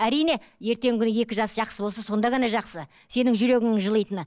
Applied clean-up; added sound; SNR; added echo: none; none; none; none.